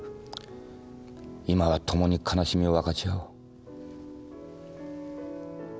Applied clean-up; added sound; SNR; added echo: none; none; none; none.